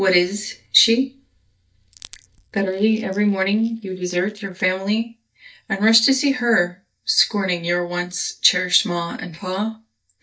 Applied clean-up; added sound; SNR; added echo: neural mask model DeepFilterNet 3.